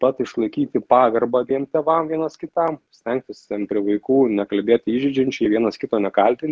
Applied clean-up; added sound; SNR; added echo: none; none; none; none.